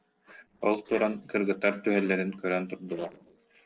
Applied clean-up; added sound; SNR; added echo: neural separator model SepFormer DNS4.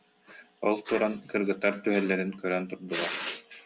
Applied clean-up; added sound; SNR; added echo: none; none; none; none.